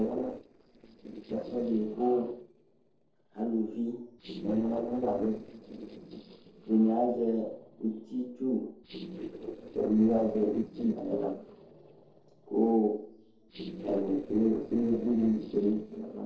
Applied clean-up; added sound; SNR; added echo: neural separator model SepFormer DNS4.